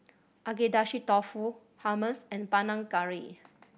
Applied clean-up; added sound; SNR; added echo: none; none; none; none.